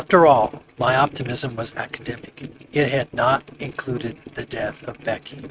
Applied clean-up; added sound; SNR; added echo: neural mask model RNNoise.